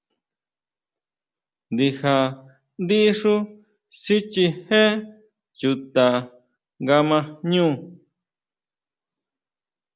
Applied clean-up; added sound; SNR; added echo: none; none; none; none.